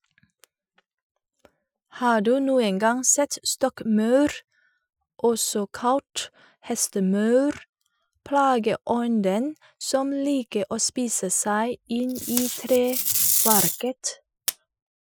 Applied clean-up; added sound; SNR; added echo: classical method Wiener filter.